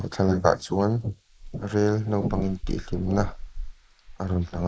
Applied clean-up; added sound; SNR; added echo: neural mask model Resemble Enhance denoiser.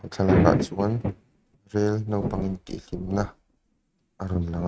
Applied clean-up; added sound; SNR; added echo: neural mask model RNNoise.